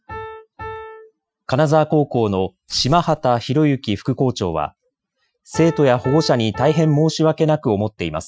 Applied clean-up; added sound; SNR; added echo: classical method Wiener filter.